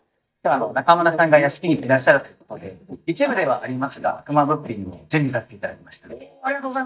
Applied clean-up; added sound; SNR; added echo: neural mask model DeepFilterNet 3.